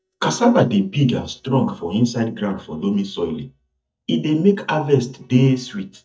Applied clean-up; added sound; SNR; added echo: neural mask model DeepFilterNet 3.